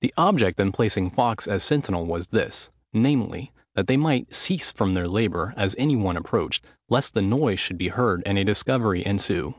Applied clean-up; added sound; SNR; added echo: none; none; none; none.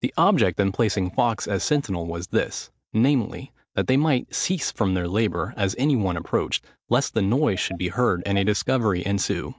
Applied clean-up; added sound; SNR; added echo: neural mask model DeepFilterNet 3.